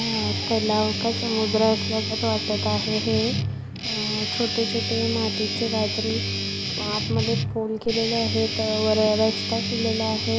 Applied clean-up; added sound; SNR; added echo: none; Guitar; 1 dB; none.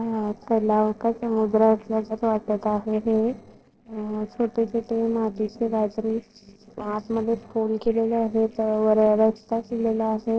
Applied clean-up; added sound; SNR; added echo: neural separator model SepFormer DNS4.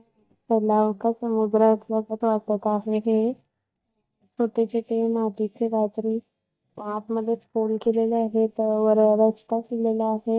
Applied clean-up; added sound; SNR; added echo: neural mask model DeepFilterNet 3.